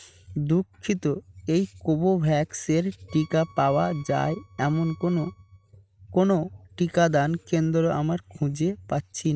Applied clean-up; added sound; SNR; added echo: neural mask model RNNoise.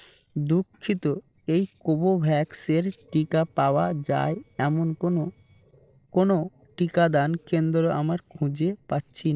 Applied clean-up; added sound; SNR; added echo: neural separator model SepFormer DNS4.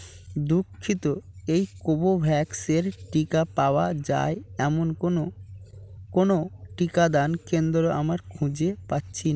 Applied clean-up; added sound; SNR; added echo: none; none; none; none.